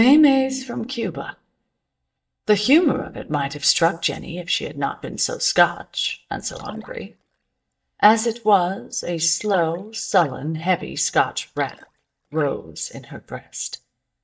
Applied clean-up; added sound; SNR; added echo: neural mask model DeepFilterNet 3.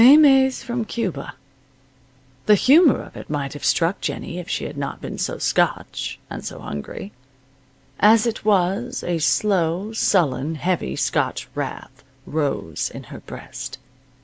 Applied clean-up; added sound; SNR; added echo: none; none; none; none.